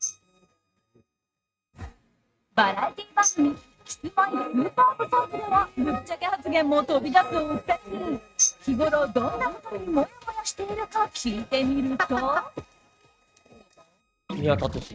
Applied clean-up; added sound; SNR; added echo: neural mask model RNNoise.